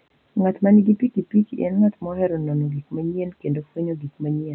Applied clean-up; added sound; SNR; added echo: none; none; none; none.